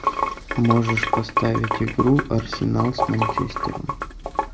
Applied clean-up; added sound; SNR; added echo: none; Sink (filling or washing) / Water; 3 dB; reverberation time 1.2 s.